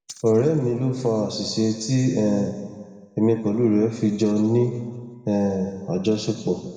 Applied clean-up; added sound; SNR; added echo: none; none; none; reverberation time 1.5 s.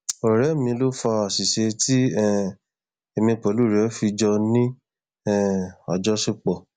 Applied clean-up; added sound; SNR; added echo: none; none; none; none.